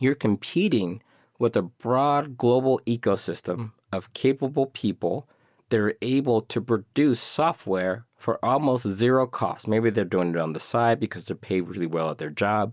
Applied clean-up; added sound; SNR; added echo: none; none; none; none.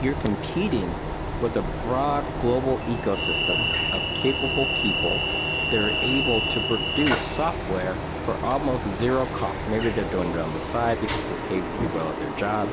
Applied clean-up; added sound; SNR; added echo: none; Train; 0 dB; none.